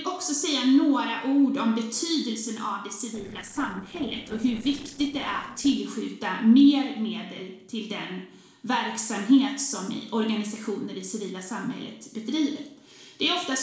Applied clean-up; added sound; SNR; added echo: neural separator model SepFormer DNS4.